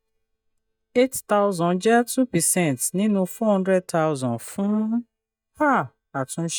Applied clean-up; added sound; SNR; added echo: neural mask model DeepFilterNet 3.